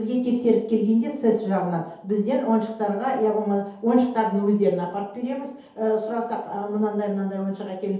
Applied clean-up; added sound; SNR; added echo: none; none; none; reverberation time 0.8 s.